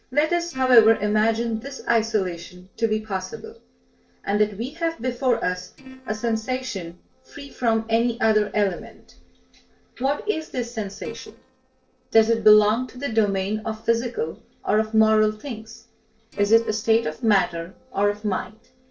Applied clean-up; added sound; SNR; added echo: neural separator model SepFormer DNS4.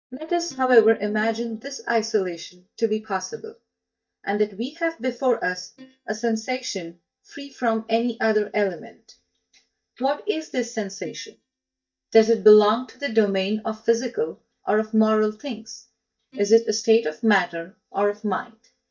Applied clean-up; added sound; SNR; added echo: neural mask model DeepFilterNet 3.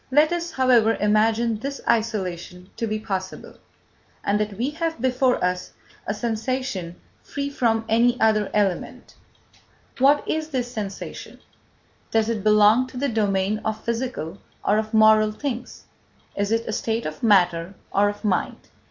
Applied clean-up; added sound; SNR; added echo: none; none; none; none.